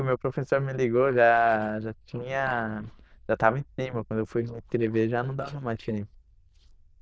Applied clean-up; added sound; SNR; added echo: neural diffusion model UNIVERSE++.